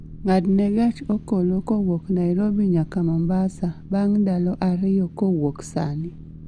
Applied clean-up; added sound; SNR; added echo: none; Boat, Water vehicle; 16 dB; none.